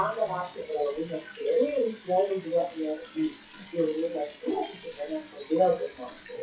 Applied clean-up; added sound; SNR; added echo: classical method WPE with log-MMSE.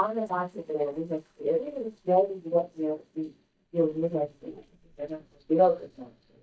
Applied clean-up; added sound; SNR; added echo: neural mask model DeepFilterNet 3.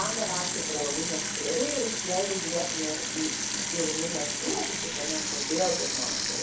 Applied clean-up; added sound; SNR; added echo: none; Sink (filling or washing) / Water tap, faucet; -2 dB; reverberation time 0.6 s.